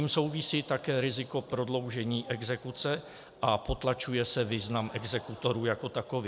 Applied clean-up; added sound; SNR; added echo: none; none; none; none.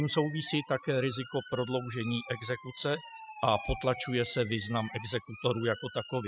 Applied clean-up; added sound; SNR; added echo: classical method spectral subtraction.